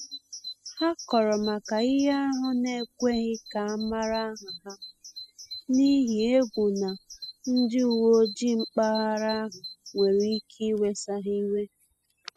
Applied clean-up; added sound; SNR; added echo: classical method spectral subtraction.